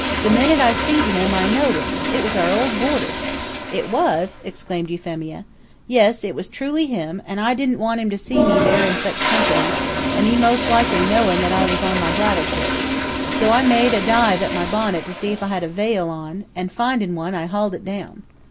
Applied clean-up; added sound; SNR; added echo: none; Toilet flush; 2 dB; none.